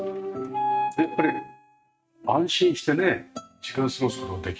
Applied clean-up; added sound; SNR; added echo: neural mask model RNNoise.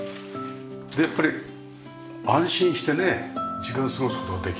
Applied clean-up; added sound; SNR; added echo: none; none; none; none.